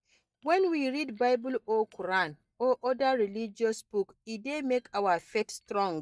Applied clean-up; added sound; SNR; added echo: neural mask model DeepFilterNet 3.